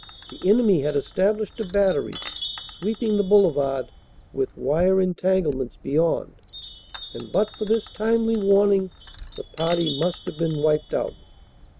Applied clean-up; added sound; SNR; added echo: none; Chime; 13 dB; none.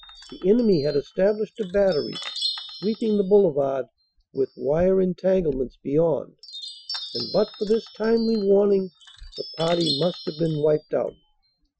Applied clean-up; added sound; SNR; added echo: classical method Wiener filter.